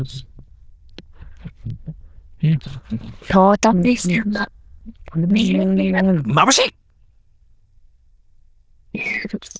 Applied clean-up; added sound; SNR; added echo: neural diffusion model UNIVERSE++.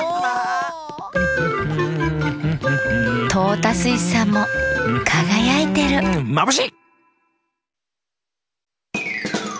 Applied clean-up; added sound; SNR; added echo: none; none; none; none.